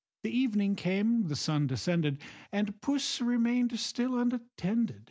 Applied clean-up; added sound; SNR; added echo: none; none; none; none.